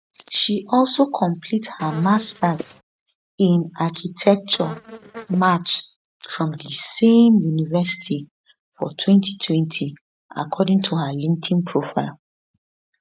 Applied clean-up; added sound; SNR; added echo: neural mask model RNNoise.